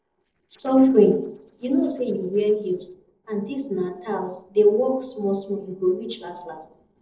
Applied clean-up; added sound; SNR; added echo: neural separator model SepFormer DNS4.